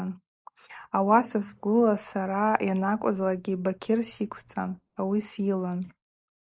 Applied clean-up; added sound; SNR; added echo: neural mask model Resemble Enhance denoiser.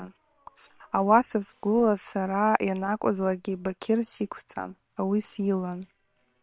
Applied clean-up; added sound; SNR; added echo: neural separator model SepFormer WHAM!.